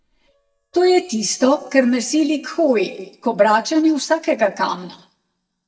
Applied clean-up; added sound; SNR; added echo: neural mask model DeepFilterNet 3.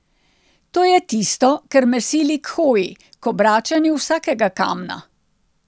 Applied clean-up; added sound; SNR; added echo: none; none; none; none.